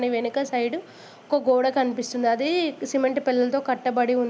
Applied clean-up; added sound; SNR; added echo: none; none; none; none.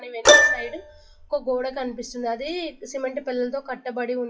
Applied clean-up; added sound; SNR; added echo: classical method WPE with log-MMSE.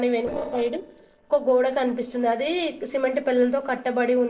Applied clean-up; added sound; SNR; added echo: neural separator model SepFormer DNS4.